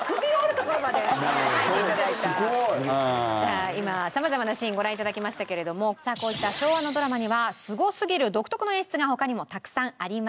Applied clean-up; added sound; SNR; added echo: none; none; none; none.